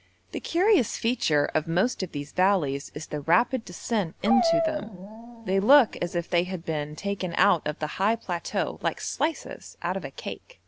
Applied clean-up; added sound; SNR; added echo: none; Dog; 4 dB; none.